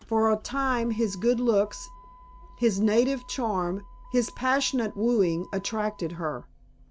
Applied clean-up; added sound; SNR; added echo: none; Motor vehicle (road); 19 dB; none.